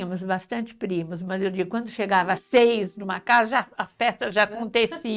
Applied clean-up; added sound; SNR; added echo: neural mask model RNNoise.